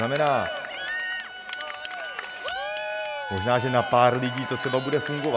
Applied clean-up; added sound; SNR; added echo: none; Organ + Cheering; 6 dB; none.